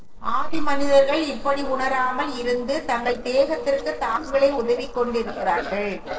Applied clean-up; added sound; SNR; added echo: neural separator model SepFormer DNS4.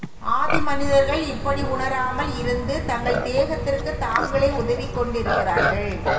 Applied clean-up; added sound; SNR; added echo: none; Livestock, farm animals, working animals; 7 dB; reverberation time 1.8 s.